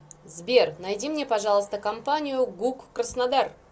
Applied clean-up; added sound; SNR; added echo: none; none; none; none.